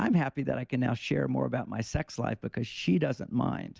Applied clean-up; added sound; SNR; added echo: none; none; none; none.